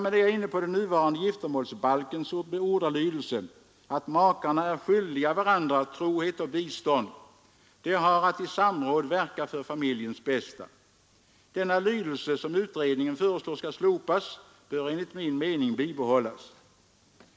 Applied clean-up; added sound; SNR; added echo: none; none; none; none.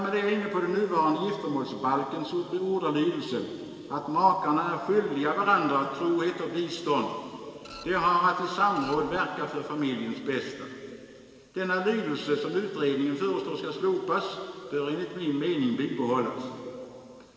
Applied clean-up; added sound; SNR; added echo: none; Printer; 17 dB; reverberation time 2.8 s.